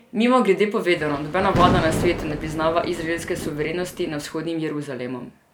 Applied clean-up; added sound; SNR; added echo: none; Thunder; 5 dB; none.